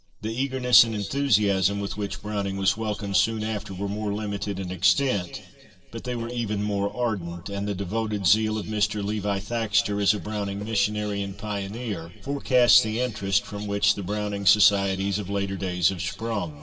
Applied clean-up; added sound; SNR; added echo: neural separator model SepFormer DNS4.